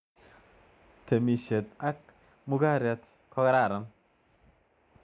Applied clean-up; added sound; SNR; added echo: none; none; none; none.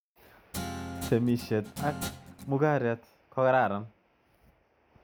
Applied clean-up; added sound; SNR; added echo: none; Guitar; 9 dB; none.